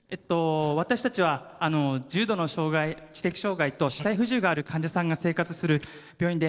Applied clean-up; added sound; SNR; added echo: neural separator model SepFormer DNS4.